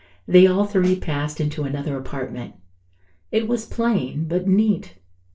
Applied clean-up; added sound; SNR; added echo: neural separator model SepFormer DNS4.